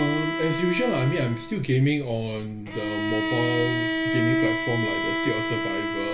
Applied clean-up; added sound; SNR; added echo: none; Bowed string instrument; 1 dB; reverberation time 0.1 s.